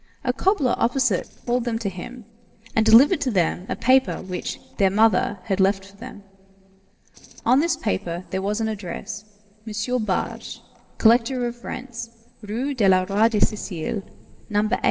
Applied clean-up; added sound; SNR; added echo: neural separator model SepFormer DNS4.